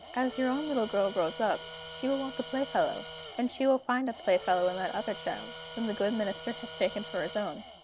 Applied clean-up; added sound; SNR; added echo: none; Tools; 13 dB; none.